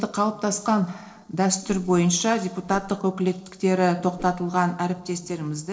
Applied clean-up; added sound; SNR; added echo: neural separator model SepFormer DNS4.